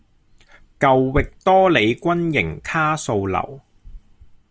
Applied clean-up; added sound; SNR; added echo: none; none; none; none.